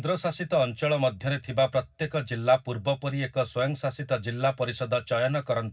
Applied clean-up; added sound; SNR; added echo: none; none; none; reverberation time 0.3 s.